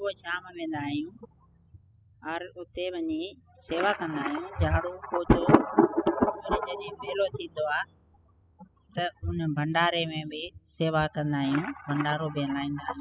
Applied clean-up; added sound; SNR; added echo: classical method spectral subtraction.